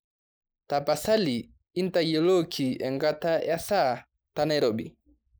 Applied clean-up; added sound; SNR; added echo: neural mask model Resemble Enhance denoiser.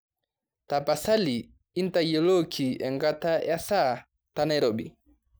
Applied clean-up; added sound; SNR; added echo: none; none; none; none.